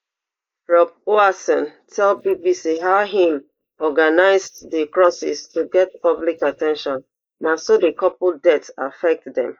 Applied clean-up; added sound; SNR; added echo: neural mask model Resemble Enhance denoiser.